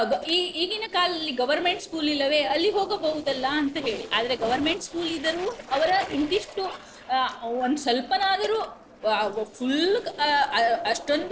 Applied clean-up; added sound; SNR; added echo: neural separator model SepFormer DNS4.